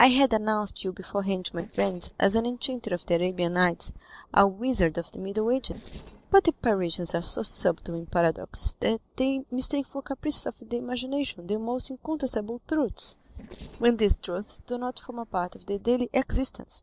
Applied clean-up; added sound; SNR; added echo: neural separator model SepFormer DNS4.